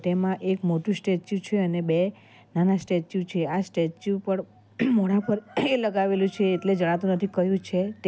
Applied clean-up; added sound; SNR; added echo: none; none; none; none.